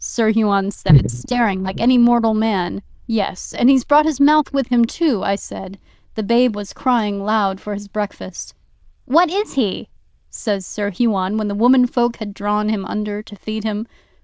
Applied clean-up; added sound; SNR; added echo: neural diffusion model UNIVERSE++.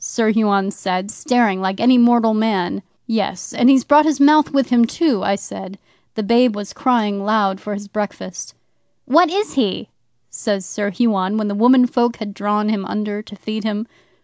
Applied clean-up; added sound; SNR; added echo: none; none; none; none.